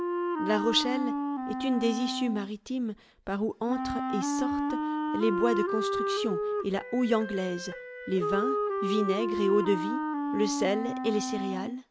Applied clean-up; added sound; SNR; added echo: none; Wind instrument, woodwind instrument; 1 dB; none.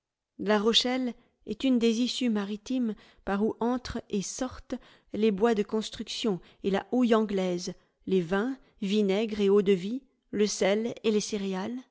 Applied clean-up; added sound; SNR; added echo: none; none; none; none.